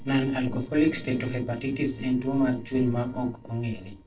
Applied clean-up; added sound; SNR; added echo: neural separator model SepFormer DNS4.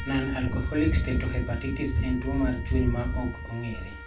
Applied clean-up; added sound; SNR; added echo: none; Trumpet; 17 dB; reverberation time 0.2 s.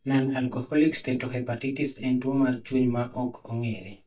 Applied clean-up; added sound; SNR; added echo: neural mask model DeepFilterNet 3.